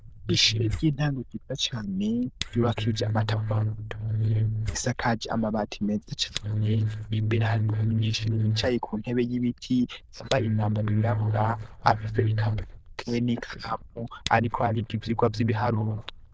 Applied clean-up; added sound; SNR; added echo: neural diffusion model UNIVERSE++.